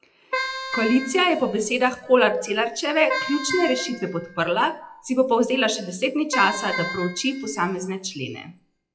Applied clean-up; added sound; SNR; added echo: classical method WPE with log-MMSE.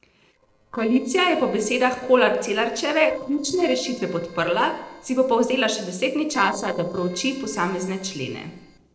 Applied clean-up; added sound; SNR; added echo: neural separator model SepFormer DNS4.